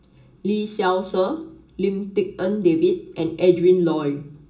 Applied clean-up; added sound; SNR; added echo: none; none; none; reverberation time 0.2 s.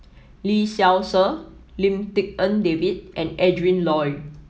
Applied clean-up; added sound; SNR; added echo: none; none; none; none.